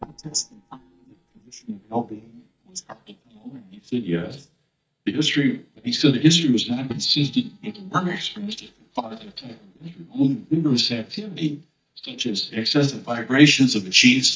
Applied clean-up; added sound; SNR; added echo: neural mask model DeepFilterNet 3.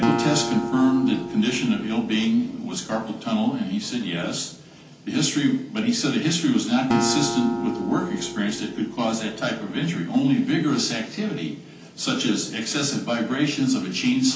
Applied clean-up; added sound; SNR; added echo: none; Acoustic guitar; 7 dB; reverberation time 0.4 s.